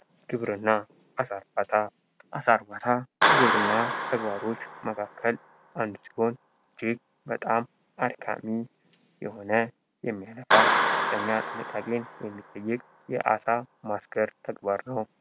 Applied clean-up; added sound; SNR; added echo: none; Clapping; 2 dB; none.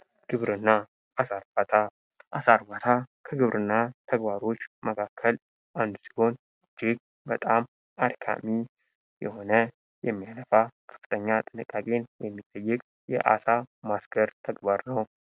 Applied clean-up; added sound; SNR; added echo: none; none; none; none.